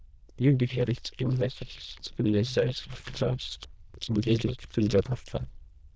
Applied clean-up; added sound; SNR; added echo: neural diffusion model UNIVERSE++.